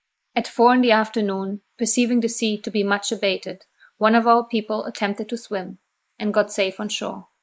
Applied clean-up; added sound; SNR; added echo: neural mask model Resemble Enhance denoiser.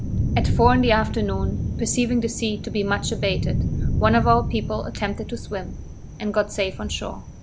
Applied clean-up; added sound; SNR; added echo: none; Thunder; 2 dB; none.